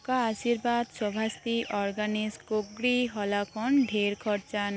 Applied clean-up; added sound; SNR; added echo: none; none; none; none.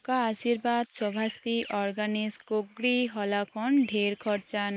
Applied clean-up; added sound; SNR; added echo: neural mask model Resemble Enhance denoiser.